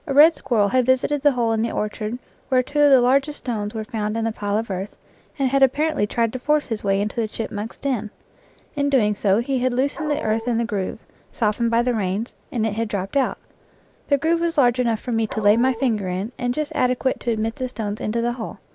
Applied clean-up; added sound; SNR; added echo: none; Dog; 11 dB; none.